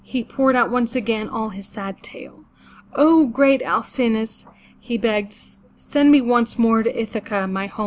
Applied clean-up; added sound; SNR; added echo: none; none; none; none.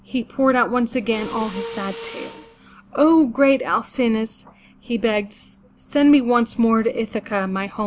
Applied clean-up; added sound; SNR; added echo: none; Mechanisms; 15 dB; none.